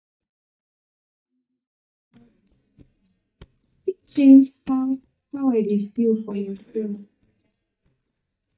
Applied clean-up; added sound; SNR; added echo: neural mask model DeepFilterNet 3.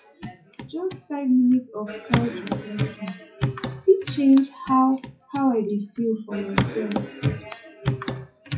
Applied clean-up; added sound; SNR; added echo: classical method WPE with log-MMSE.